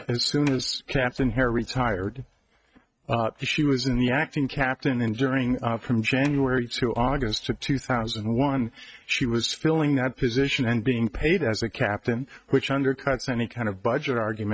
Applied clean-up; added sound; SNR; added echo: neural mask model RNNoise.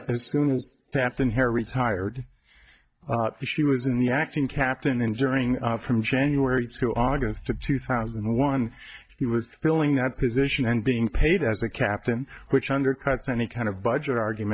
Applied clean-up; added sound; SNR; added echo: neural mask model DeepFilterNet 3.